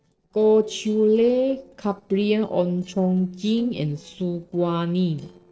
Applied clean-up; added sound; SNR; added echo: neural separator model SepFormer DNS4.